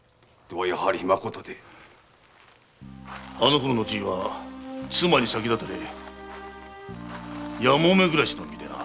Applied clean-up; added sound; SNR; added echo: none; none; none; none.